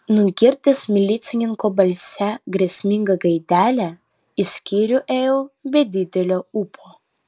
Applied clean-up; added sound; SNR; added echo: none; none; none; none.